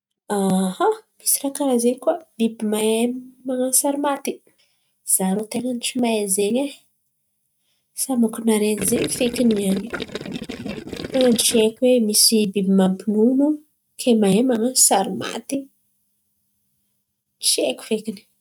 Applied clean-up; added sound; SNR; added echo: neural mask model RNNoise.